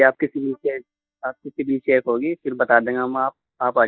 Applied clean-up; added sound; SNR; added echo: neural mask model DeepFilterNet 3.